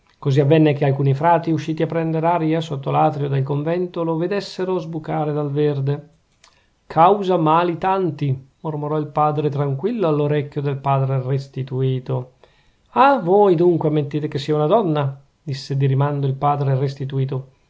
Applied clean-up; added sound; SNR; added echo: none; none; none; none.